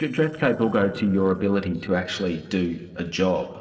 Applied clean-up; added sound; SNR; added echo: neural separator model SepFormer DNS4.